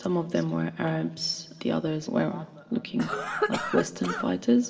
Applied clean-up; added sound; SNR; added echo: none; Cough; 3 dB; reverberation time 2.4 s.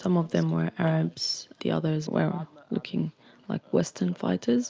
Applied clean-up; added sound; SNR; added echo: none; none; none; none.